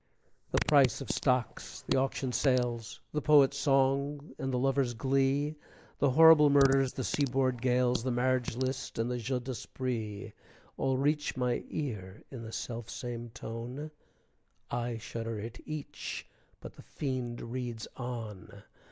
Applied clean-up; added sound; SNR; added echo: neural mask model Resemble Enhance denoiser.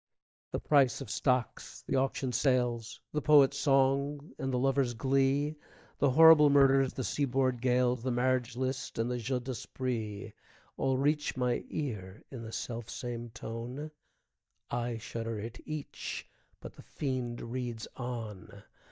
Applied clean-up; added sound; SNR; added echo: neural mask model DeepFilterNet 3.